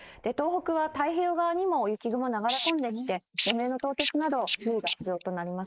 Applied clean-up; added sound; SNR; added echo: neural mask model Resemble Enhance denoiser.